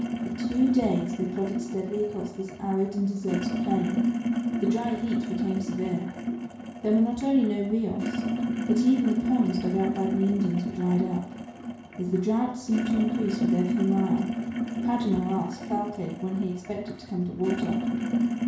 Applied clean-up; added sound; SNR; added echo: none; Sink (filling or washing); 2 dB; reverberation time 0.6 s.